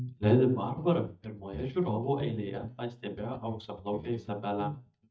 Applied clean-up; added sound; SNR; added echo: neural mask model DeepFilterNet 3.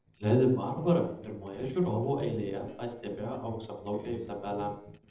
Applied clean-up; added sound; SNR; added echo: neural separator model SepFormer DNS4.